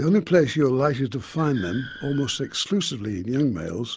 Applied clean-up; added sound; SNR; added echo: none; Car; 19 dB; none.